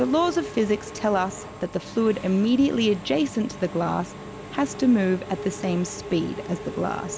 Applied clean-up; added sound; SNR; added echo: none; Engine / Mechanisms; 12 dB; none.